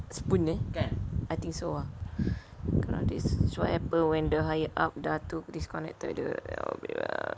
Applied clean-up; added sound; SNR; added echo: none; none; none; none.